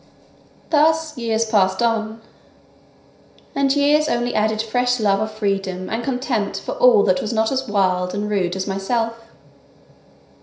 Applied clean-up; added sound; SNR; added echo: none; none; none; reverberation time 0.5 s.